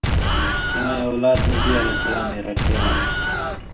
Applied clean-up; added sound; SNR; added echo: none; Explosion; -4 dB; reverberation time 2.3 s.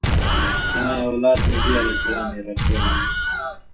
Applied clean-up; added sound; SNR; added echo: classical method WPE with log-MMSE.